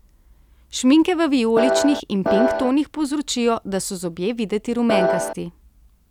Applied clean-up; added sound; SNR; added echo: none; Piano; -2 dB; none.